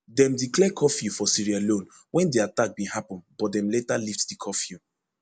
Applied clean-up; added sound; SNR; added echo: none; none; none; none.